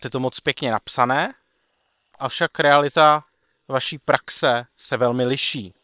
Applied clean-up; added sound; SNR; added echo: neural separator model SepFormer WHAM!.